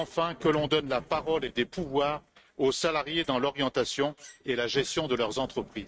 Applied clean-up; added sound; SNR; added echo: neural mask model RNNoise.